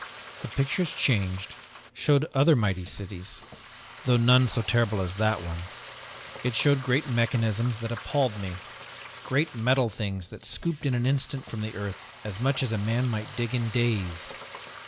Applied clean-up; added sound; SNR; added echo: none; Frying (food); 16 dB; none.